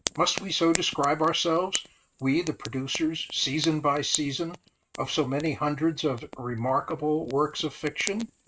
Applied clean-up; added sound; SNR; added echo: neural mask model RNNoise.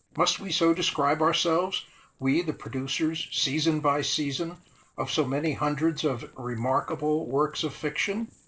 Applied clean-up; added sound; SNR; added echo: neural separator model SepFormer DNS4.